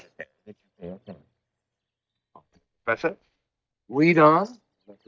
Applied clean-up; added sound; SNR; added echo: neural mask model DeepFilterNet 3.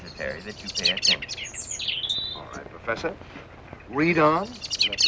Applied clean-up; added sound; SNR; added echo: none; Bird + Bird; 0 dB; none.